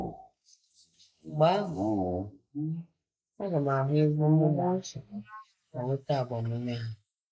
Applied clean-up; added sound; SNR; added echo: neural mask model Resemble Enhance denoiser.